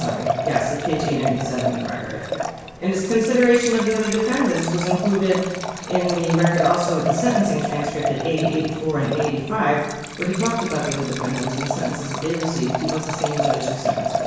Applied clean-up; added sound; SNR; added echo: none; Liquid; 5 dB; reverberation time 1.0 s.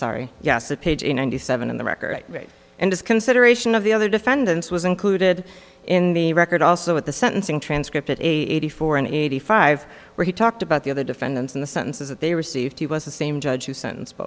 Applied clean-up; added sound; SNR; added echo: none; none; none; none.